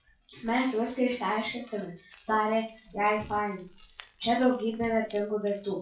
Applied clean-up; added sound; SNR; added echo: classical method WPE with log-MMSE.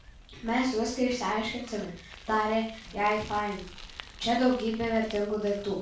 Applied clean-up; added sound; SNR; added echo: none; Bicycle; 18 dB; reverberation time 0.4 s.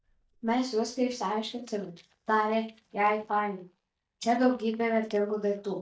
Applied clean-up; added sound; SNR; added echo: neural mask model DeepFilterNet 3.